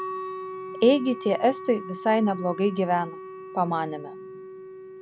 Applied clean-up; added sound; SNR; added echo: none; Wind instrument, woodwind instrument; 11 dB; none.